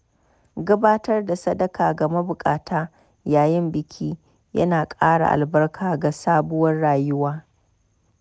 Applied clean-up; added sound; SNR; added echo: none; none; none; none.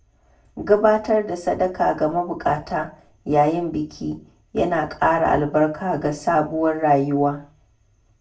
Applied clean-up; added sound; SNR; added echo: none; none; none; reverberation time 0.3 s.